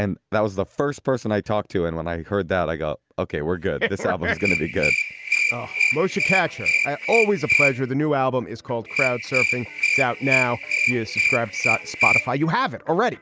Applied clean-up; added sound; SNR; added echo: none; Cricket; -1 dB; none.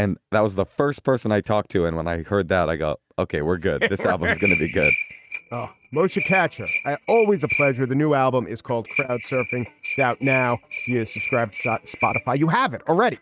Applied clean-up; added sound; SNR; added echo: neural mask model RNNoise.